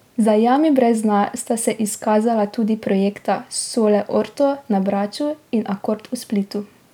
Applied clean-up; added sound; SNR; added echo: none; none; none; none.